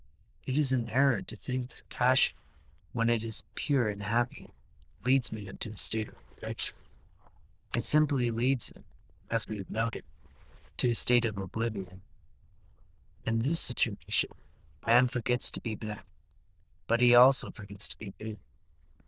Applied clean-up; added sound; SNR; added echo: neural diffusion model UNIVERSE++.